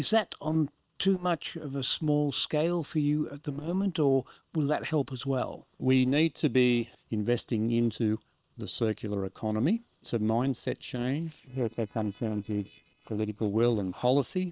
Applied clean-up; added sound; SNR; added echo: neural separator model SepFormer WHAM!.